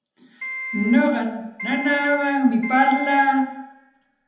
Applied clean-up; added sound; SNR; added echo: none; Piano; 10 dB; reverberation time 0.9 s.